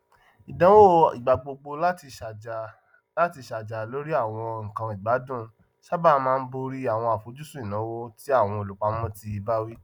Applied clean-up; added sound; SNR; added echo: none; none; none; none.